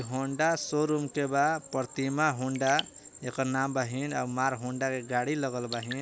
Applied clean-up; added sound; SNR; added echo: none; Raindrop / Drip; 18 dB; none.